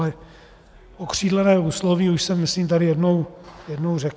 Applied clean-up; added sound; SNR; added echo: none; none; none; none.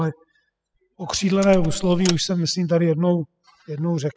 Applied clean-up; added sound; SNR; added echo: classical method spectral subtraction.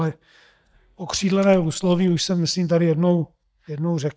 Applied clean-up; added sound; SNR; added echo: neural mask model DeepFilterNet 3.